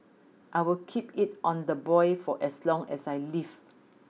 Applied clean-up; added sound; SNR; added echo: none; none; none; none.